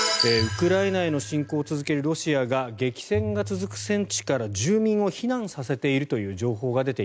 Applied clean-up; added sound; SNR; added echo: none; Bowed string instrument; 13 dB; none.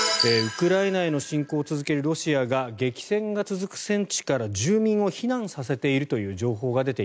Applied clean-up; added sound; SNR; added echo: none; none; none; none.